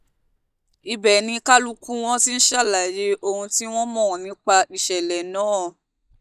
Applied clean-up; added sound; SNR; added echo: neural mask model DeepFilterNet 3.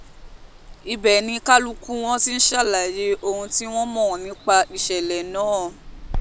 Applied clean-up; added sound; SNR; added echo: none; Water; 14 dB; none.